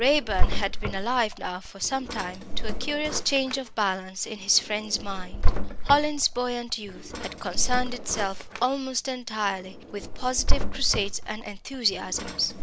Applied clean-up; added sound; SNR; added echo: none; Drawer open or close; -3 dB; none.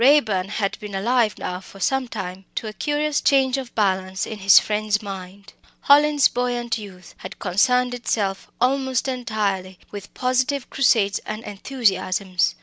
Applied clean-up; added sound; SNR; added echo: none; none; none; none.